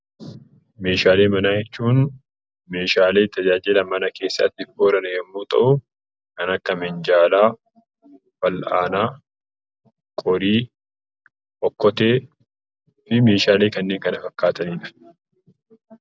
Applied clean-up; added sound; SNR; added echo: none; none; none; none.